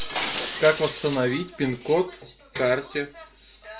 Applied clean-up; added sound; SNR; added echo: none; Shatter; 11 dB; reverberation time 0.2 s.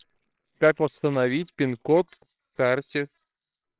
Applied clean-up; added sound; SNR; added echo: neural separator model SepFormer WHAMR!.